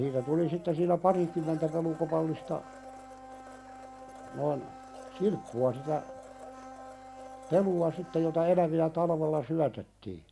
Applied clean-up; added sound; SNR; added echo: none; Domestic sounds, home sounds; 17 dB; none.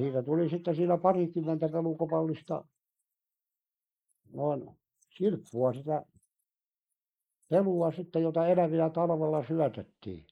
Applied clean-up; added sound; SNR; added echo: neural mask model Resemble Enhance denoiser.